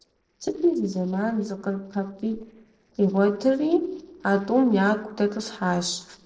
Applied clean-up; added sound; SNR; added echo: neural separator model SepFormer DNS4.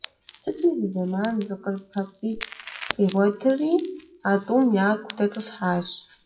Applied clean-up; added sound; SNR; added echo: classical method WPE with log-MMSE.